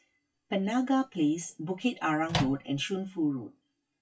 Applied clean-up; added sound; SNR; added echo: classical method WPE with log-MMSE.